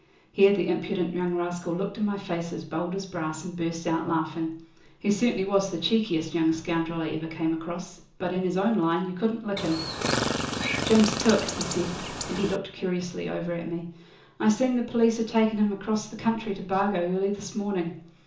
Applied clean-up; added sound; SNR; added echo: none; Chirp, tweet; 3 dB; reverberation time 0.7 s.